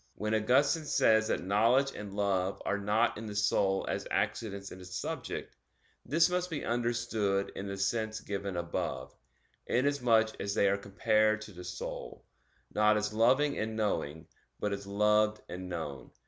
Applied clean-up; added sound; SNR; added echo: none; none; none; none.